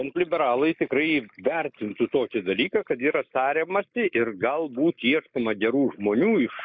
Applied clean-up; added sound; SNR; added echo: neural mask model Resemble Enhance denoiser.